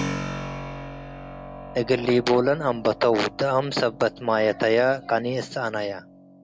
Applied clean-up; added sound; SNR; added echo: none; Keyboard (musical); 13 dB; none.